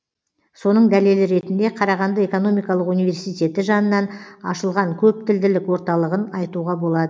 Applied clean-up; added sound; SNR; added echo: none; none; none; none.